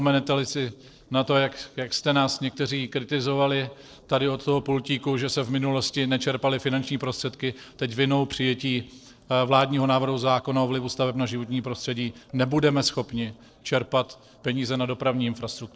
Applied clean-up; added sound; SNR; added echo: neural separator model SepFormer DNS4.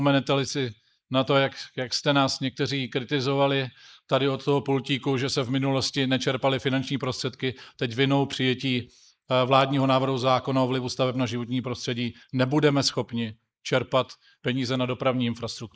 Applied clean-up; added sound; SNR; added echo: neural mask model Resemble Enhance denoiser.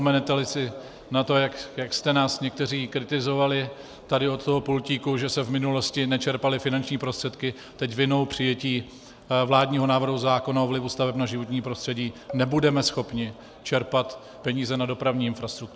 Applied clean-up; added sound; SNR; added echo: none; Keyboard (musical); 19 dB; none.